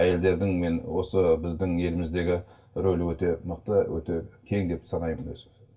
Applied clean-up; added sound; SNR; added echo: none; none; none; reverberation time 0.2 s.